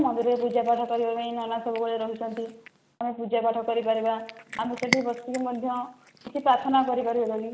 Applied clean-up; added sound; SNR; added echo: none; Cat; 13 dB; none.